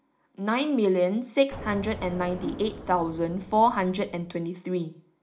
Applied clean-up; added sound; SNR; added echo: none; Explosion; 15 dB; reverberation time 0.4 s.